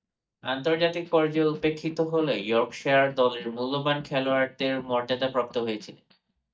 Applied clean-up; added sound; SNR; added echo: neural mask model DeepFilterNet 3.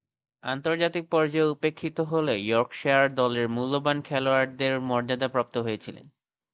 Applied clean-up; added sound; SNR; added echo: none; none; none; none.